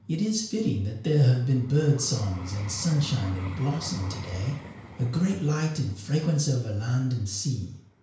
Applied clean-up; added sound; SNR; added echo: none; Vehicle; 17 dB; reverberation time 0.5 s.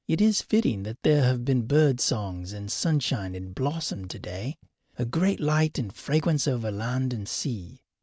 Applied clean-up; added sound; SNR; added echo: none; none; none; none.